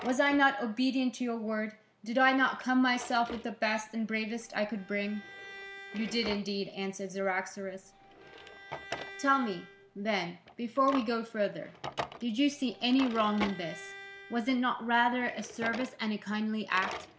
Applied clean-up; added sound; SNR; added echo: none; Bowed string instrument + Drawer open or close; 14 dB; none.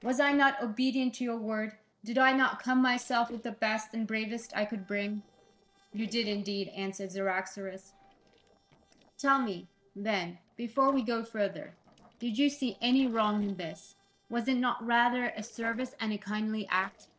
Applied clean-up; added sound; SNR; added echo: neural separator model SepFormer DNS4.